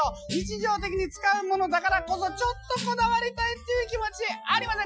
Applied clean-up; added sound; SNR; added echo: classical method Wiener filter.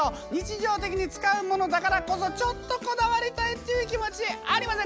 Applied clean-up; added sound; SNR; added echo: none; none; none; none.